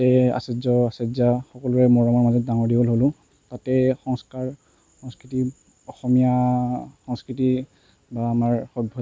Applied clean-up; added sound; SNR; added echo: none; none; none; none.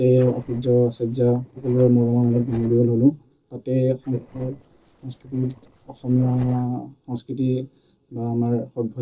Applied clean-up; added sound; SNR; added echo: neural separator model SepFormer DNS4.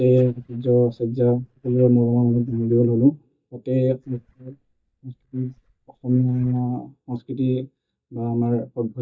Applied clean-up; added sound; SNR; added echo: neural mask model DeepFilterNet 3.